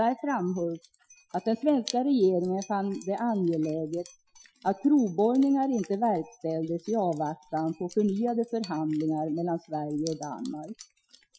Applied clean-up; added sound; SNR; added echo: classical method Wiener filter.